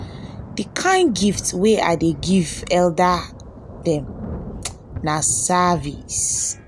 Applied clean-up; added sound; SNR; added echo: none; Thunder / Rain; 14 dB; none.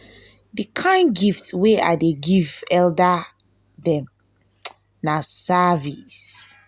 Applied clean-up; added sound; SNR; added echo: none; none; none; none.